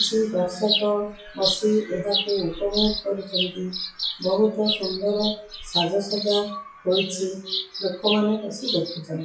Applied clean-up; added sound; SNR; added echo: classical method WPE with log-MMSE.